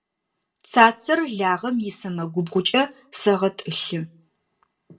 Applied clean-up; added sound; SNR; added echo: none; none; none; reverberation time 0.2 s.